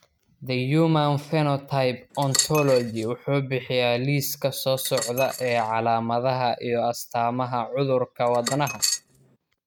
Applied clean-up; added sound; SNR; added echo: neural mask model RNNoise.